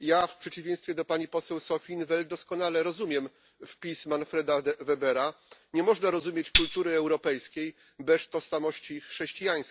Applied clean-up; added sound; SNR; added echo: none; Tambourine; 2 dB; none.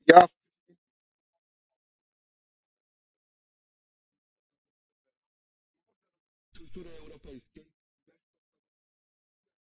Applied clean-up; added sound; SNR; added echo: neural mask model DeepFilterNet 3.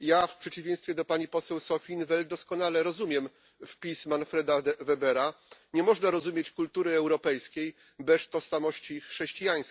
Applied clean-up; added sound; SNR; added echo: none; none; none; none.